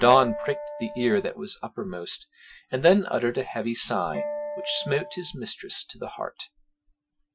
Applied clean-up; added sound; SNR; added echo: classical method Wiener filter.